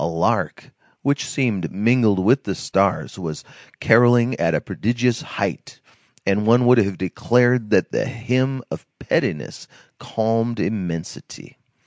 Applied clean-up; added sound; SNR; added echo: none; none; none; none.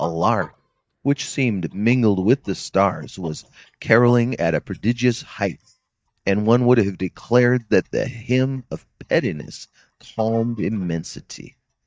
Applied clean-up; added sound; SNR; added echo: neural mask model DeepFilterNet 3.